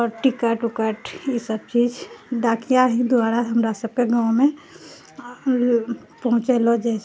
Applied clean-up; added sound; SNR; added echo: none; none; none; none.